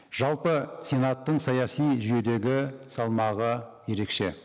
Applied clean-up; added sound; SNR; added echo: none; none; none; none.